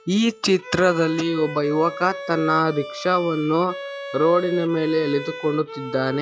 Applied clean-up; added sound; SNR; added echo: classical method log-MMSE.